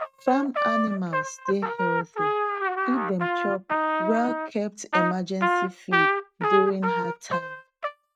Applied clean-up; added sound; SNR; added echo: neural mask model RNNoise.